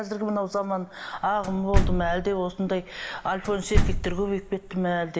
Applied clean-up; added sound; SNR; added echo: none; Slam; 0 dB; reverberation time 1.3 s.